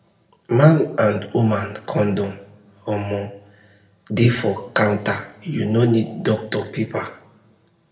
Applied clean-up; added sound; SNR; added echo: none; none; none; reverberation time 0.6 s.